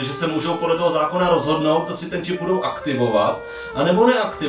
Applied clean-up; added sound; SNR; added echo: none; Wind instrument, woodwind instrument; 13 dB; reverberation time 0.3 s.